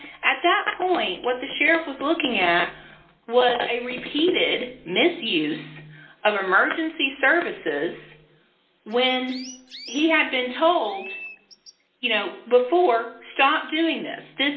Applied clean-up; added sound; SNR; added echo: none; Chirp, tweet; 19 dB; reverberation time 0.2 s.